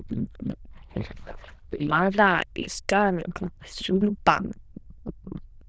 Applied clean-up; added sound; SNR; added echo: neural diffusion model UNIVERSE++.